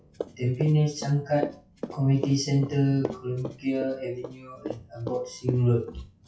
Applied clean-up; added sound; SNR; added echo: classical method WPE with log-MMSE.